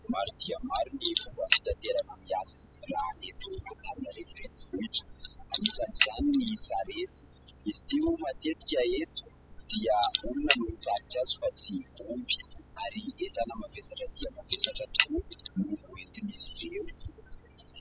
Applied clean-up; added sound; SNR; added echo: classical method spectral subtraction.